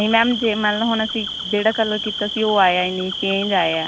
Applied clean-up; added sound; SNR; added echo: none; Cricket; 8 dB; none.